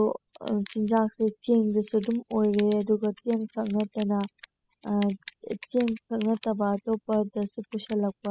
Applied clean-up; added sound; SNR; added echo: classical method spectral subtraction.